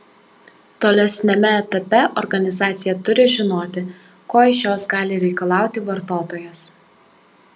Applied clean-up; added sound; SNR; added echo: none; none; none; none.